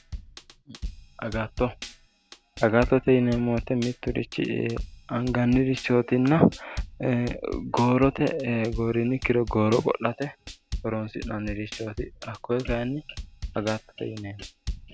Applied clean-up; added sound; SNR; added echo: none; Drum kit; 13 dB; none.